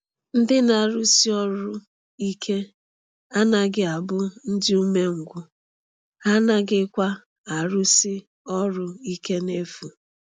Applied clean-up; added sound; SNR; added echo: none; none; none; none.